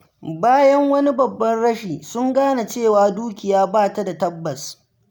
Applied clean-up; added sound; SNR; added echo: none; none; none; none.